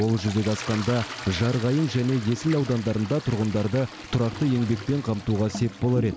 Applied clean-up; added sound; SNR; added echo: none; Toilet flush; 13 dB; none.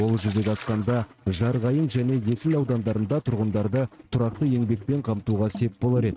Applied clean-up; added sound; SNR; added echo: neural mask model RNNoise.